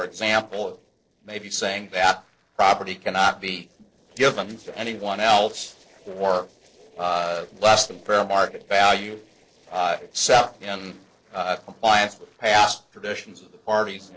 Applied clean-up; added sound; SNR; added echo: neural separator model SepFormer DNS4.